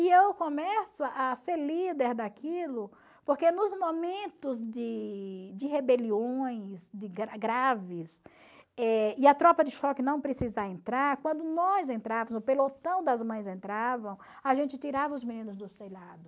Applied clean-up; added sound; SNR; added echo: none; none; none; none.